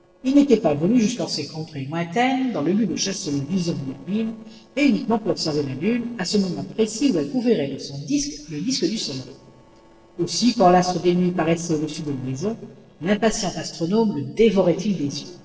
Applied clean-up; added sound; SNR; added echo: neural separator model SepFormer DNS4.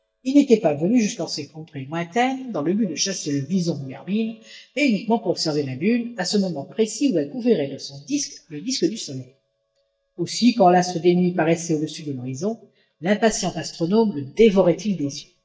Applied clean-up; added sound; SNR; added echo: neural mask model DeepFilterNet 3.